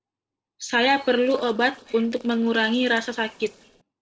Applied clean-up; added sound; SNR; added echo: neural separator model SepFormer DNS4.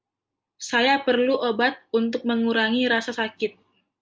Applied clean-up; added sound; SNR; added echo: none; none; none; none.